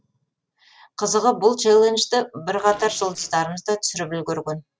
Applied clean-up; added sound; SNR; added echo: neural separator model SepFormer DNS4.